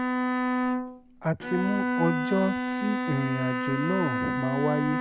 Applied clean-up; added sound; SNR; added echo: none; Bowed string instrument; -1 dB; none.